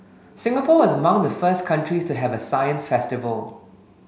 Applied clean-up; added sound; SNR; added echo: none; Bowed string instrument; 17 dB; none.